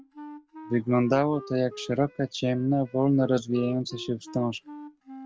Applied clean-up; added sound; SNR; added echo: none; Wind instrument, woodwind instrument; 18 dB; none.